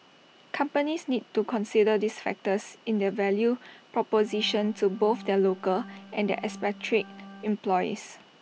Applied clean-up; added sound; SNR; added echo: none; Organ; 17 dB; none.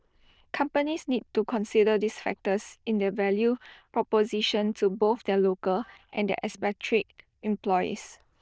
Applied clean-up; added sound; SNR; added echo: neural diffusion model UNIVERSE++.